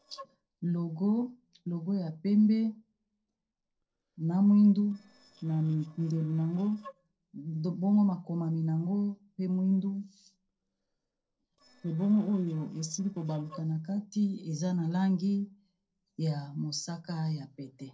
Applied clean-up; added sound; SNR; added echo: neural separator model SepFormer DNS4.